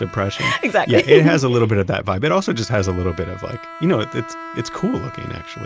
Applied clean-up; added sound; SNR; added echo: none; Bowed string instrument; 18 dB; none.